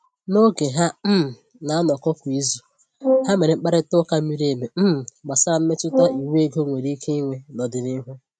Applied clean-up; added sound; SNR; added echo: neural mask model RNNoise.